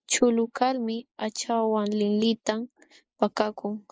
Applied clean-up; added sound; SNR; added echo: neural mask model Resemble Enhance denoiser.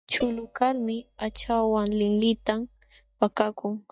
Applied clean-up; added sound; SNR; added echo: neural mask model DeepFilterNet 3.